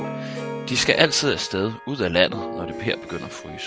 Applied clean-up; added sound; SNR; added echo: none; Guitar + Harp; 9 dB; none.